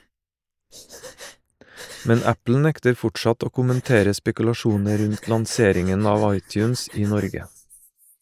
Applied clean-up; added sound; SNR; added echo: neural mask model Resemble Enhance denoiser.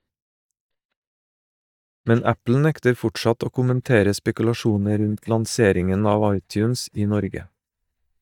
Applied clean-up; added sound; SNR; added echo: neural mask model DeepFilterNet 3.